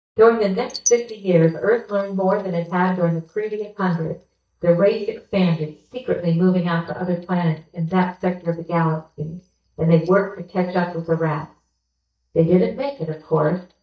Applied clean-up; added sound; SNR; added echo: neural mask model DeepFilterNet 3.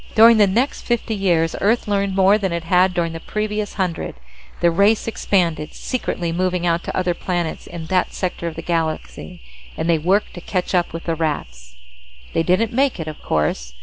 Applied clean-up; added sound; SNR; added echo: none; none; none; none.